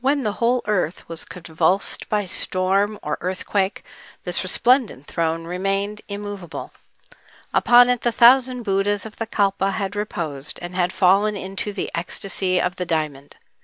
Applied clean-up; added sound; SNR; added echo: none; none; none; none.